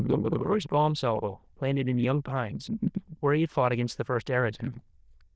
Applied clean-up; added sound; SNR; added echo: neural diffusion model UNIVERSE++.